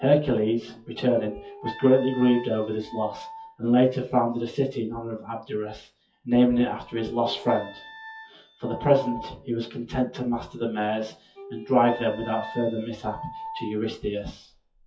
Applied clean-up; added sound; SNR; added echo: classical method WPE with log-MMSE.